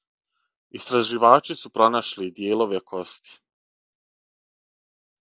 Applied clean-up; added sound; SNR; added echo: none; none; none; none.